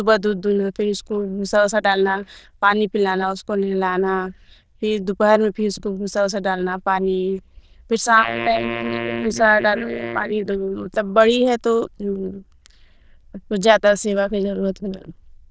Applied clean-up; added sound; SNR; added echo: neural diffusion model UNIVERSE++.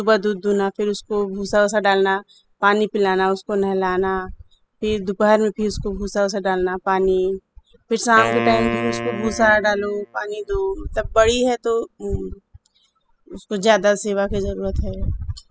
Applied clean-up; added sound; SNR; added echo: classical method spectral subtraction.